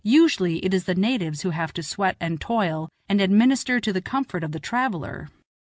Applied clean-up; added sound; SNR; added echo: none; none; none; none.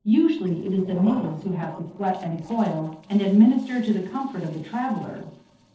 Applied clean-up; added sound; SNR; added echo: neural separator model SepFormer DNS4.